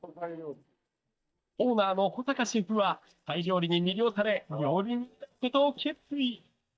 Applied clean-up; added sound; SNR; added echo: neural mask model DeepFilterNet 3.